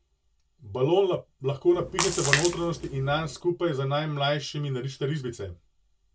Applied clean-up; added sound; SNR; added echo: none; Splash, splatter; 3 dB; reverberation time 0.1 s.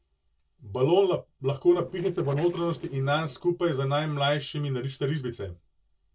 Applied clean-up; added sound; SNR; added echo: neural separator model SepFormer DNS4.